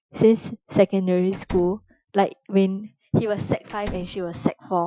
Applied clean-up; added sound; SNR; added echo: classical method Wiener filter.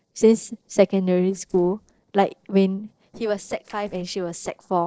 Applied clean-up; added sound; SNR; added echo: neural separator model SepFormer DNS4.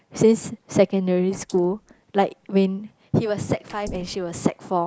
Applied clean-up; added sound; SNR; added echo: neural mask model Resemble Enhance denoiser.